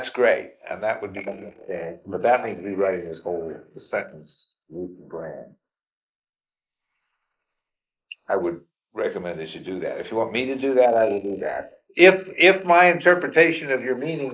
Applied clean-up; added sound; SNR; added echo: neural mask model Resemble Enhance denoiser.